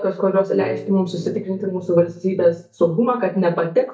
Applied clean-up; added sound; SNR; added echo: neural mask model DeepFilterNet 3.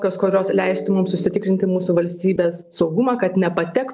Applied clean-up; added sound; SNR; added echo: none; none; none; none.